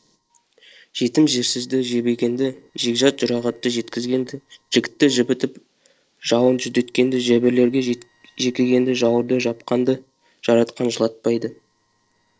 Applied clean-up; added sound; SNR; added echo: neural separator model SepFormer DNS4.